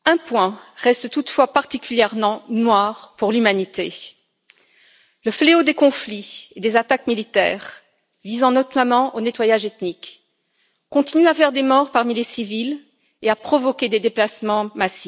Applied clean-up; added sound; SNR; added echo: none; none; none; none.